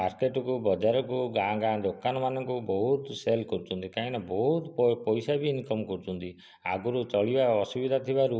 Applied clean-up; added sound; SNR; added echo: none; none; none; none.